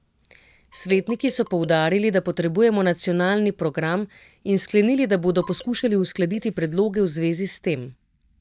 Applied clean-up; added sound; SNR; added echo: neural mask model DeepFilterNet 3.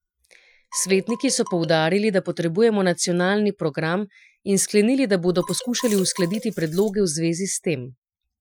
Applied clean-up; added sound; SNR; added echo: classical method Wiener filter.